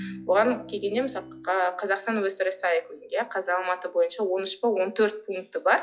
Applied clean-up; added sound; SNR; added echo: classical method log-MMSE.